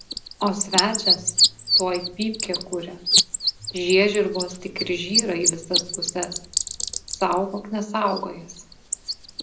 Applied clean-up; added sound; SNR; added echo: none; Bird; -1 dB; reverberation time 0.5 s.